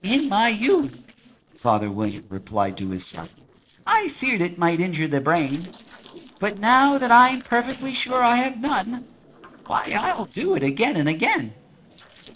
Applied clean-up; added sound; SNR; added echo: neural separator model SepFormer DNS4.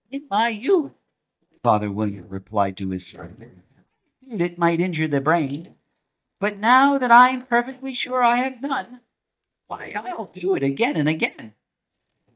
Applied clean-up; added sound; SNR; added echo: neural mask model DeepFilterNet 3.